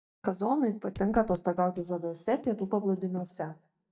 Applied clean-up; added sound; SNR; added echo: neural mask model DeepFilterNet 3.